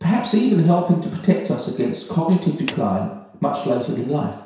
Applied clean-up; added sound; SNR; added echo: none; Clapping; 18 dB; reverberation time 0.7 s.